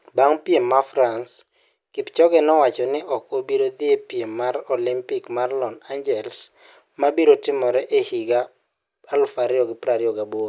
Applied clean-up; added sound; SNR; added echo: none; none; none; none.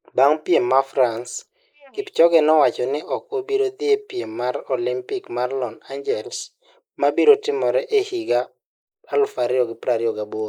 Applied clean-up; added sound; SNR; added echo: neural mask model Resemble Enhance denoiser.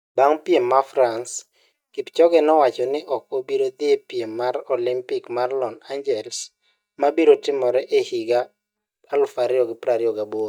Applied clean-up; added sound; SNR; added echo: neural mask model DeepFilterNet 3.